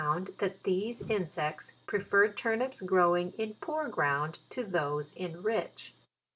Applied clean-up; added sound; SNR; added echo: none; none; none; none.